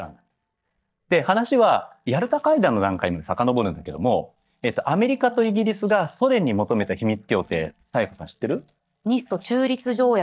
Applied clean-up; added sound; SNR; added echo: neural mask model DeepFilterNet 3.